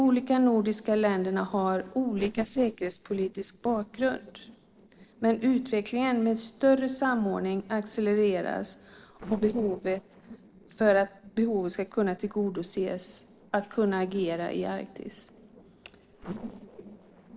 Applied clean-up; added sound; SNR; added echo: neural separator model SepFormer DNS4.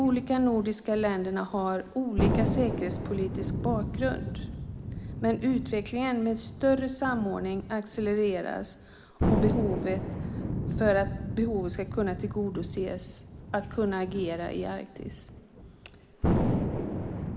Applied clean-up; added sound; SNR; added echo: none; Thunder; 3 dB; none.